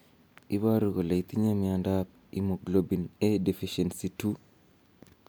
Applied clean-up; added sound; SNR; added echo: none; none; none; none.